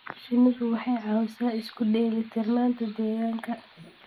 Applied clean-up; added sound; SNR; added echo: neural mask model Resemble Enhance denoiser.